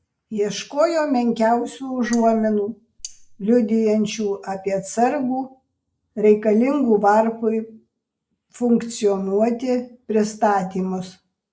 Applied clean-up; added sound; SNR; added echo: neural mask model Resemble Enhance denoiser.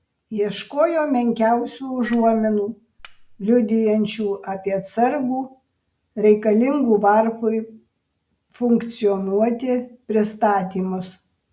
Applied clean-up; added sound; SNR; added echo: none; Cutlery, silverware; 18 dB; none.